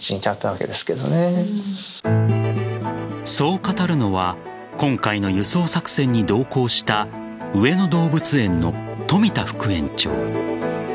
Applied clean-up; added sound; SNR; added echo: none; none; none; none.